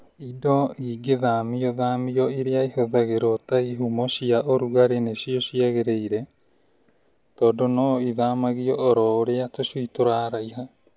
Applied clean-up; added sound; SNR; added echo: none; none; none; none.